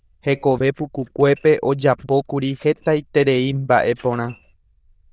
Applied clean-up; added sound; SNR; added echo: neural diffusion model UNIVERSE++.